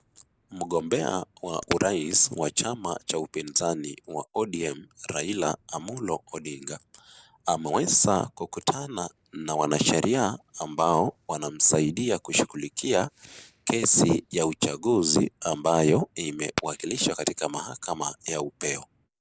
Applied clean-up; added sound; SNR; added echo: none; Fireworks; 20 dB; none.